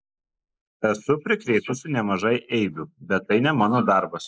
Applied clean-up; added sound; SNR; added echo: neural mask model Resemble Enhance denoiser.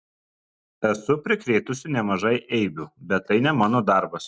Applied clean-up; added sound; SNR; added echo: none; none; none; none.